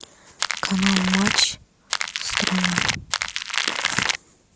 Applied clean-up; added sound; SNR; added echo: none; Crackle; -2 dB; none.